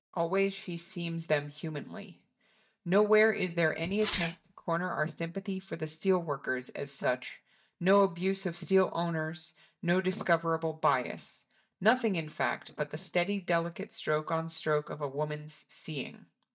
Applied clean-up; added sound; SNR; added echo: neural mask model DeepFilterNet 3.